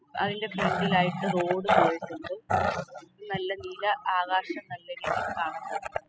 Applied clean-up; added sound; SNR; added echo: classical method spectral subtraction.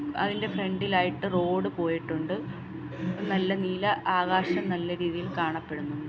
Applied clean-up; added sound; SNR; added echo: none; none; none; none.